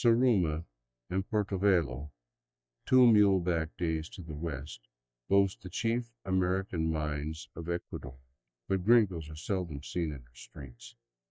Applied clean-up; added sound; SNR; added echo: neural mask model DeepFilterNet 3.